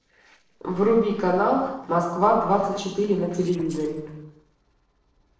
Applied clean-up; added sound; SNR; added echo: neural separator model SepFormer DNS4.